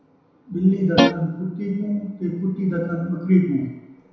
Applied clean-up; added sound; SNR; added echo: none; Guitar; -4 dB; reverberation time 1.0 s.